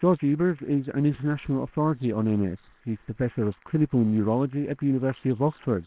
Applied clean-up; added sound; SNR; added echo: neural separator model SepFormer WHAMR!.